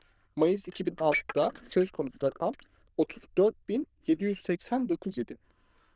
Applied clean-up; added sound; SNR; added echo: neural diffusion model UNIVERSE++.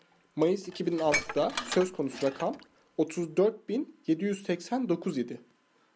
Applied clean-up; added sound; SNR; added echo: none; Dishes, pots, and pans; 8 dB; none.